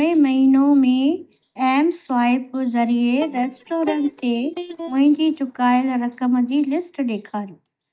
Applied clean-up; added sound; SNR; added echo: neural mask model DeepFilterNet 3.